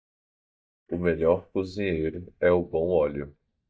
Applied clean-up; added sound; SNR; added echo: neural mask model DeepFilterNet 3.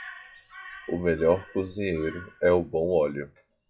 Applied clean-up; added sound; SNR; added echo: classical method WPE with log-MMSE.